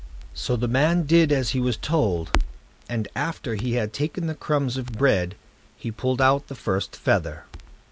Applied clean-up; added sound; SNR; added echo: none; Crackle; 10 dB; none.